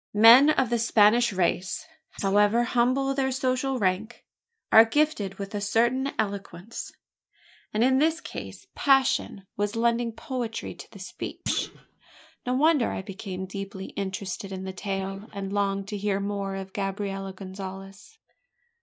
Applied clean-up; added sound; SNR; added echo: neural mask model DeepFilterNet 3.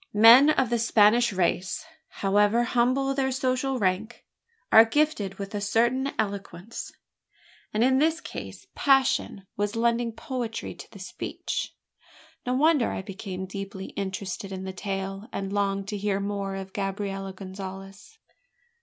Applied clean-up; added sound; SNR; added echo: none; none; none; none.